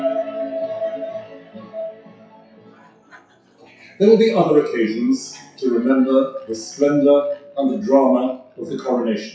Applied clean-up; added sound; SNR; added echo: classical method WPE with log-MMSE.